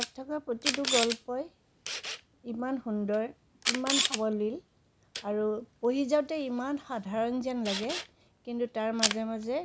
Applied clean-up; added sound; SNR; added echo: none; Camera; 4 dB; none.